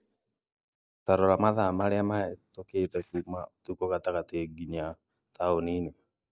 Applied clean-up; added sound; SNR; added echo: neural mask model DeepFilterNet 3.